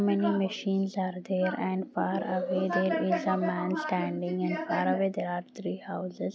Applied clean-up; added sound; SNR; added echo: none; none; none; none.